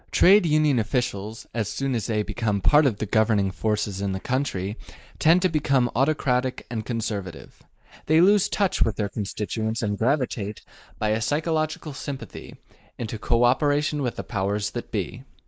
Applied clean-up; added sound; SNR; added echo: neural mask model Resemble Enhance denoiser.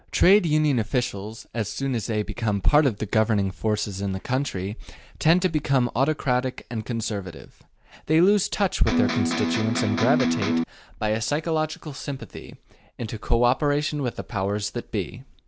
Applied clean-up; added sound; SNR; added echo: none; Electric guitar; 0 dB; none.